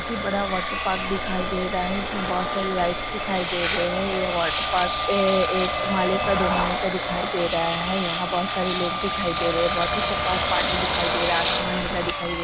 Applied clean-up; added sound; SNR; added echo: none; Engine; -4 dB; none.